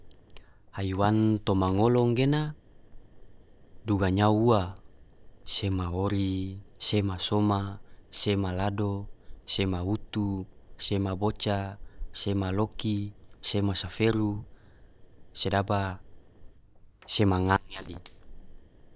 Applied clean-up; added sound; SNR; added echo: none; Fire; 19 dB; none.